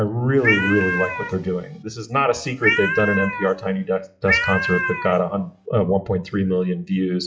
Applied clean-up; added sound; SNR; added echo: classical method WPE with log-MMSE.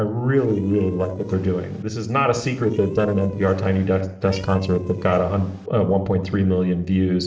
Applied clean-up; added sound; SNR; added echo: neural separator model SepFormer DNS4.